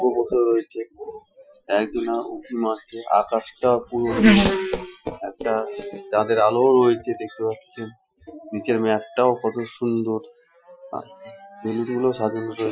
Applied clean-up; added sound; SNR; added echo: classical method Wiener filter.